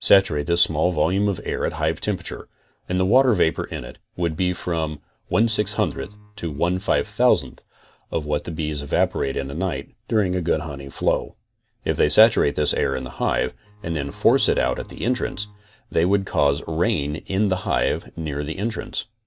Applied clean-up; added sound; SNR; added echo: neural mask model DeepFilterNet 3.